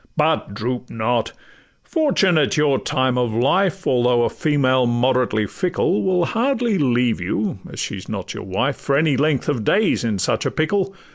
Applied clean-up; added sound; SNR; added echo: none; none; none; none.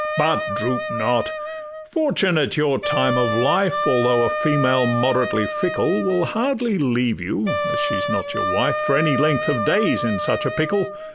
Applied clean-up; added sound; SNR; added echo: none; Wind instrument, woodwind instrument; 4 dB; none.